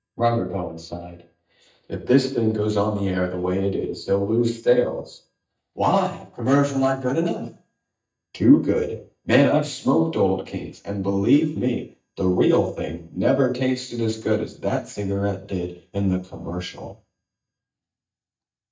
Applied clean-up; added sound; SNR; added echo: neural mask model DeepFilterNet 3.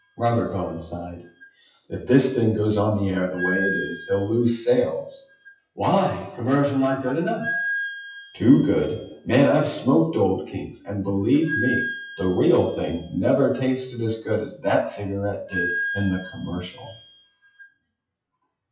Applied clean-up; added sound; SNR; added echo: classical method WPE with log-MMSE.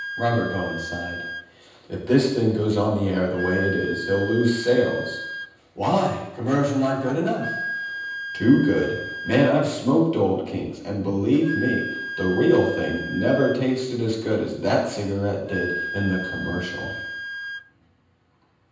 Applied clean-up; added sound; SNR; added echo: none; Wind instrument, woodwind instrument; 11 dB; reverberation time 0.9 s.